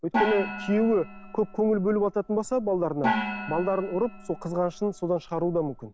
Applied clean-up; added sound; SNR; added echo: none; Gong; 7 dB; none.